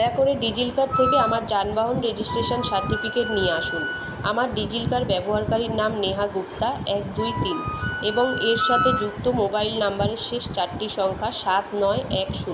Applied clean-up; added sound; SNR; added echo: none; Wind instrument, woodwind instrument + Wind instrument, woodwind instrument; 5 dB; none.